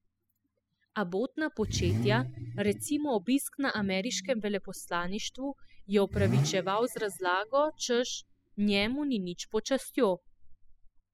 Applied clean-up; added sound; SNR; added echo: classical method spectral subtraction.